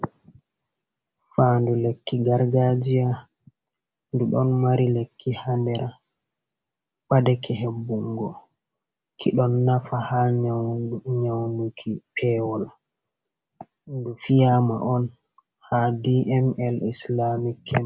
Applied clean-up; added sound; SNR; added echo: none; none; none; none.